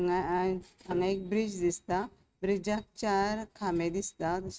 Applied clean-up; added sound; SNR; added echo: neural mask model RNNoise.